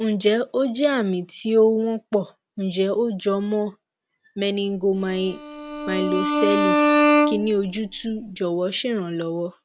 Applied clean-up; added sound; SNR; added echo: none; Bowed string instrument; -1 dB; none.